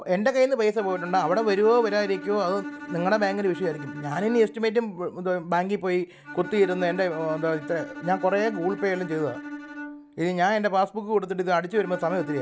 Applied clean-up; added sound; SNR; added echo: none; Bowed string instrument; 13 dB; none.